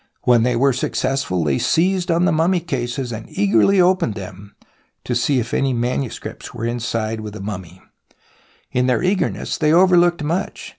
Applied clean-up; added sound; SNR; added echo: none; none; none; none.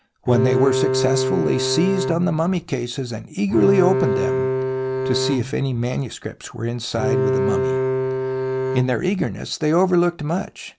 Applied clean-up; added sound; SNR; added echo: none; Bowed string instrument; 0 dB; none.